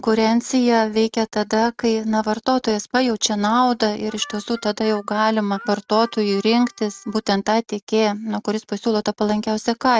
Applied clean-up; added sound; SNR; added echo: neural mask model RNNoise.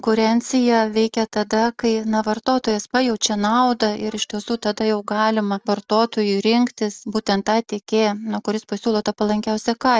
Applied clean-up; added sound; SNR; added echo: neural mask model DeepFilterNet 3.